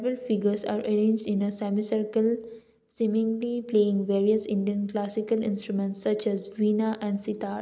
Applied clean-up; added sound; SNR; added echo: none; none; none; none.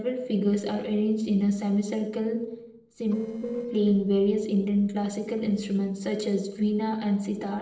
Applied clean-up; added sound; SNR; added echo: neural separator model SepFormer DNS4.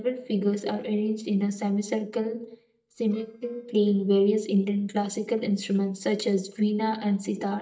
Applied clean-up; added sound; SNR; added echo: neural mask model DeepFilterNet 3.